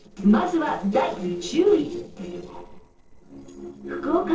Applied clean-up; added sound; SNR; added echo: neural separator model SepFormer DNS4.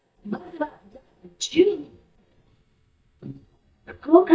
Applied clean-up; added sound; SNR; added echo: neural mask model DeepFilterNet 3.